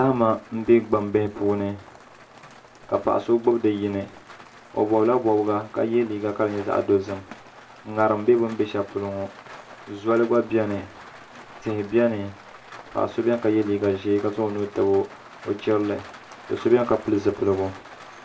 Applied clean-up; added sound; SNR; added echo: none; Rain; 20 dB; reverberation time 0.2 s.